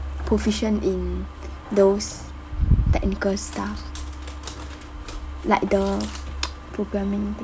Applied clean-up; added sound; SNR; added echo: none; none; none; none.